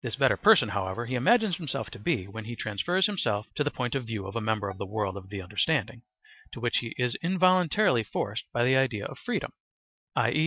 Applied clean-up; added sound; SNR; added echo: neural mask model DeepFilterNet 3.